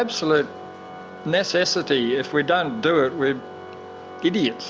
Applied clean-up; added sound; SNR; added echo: none; Organ; 15 dB; none.